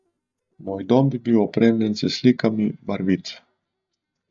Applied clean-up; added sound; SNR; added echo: neural mask model DeepFilterNet 3.